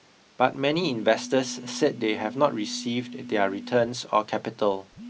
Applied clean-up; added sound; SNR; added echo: none; Telephone; 15 dB; none.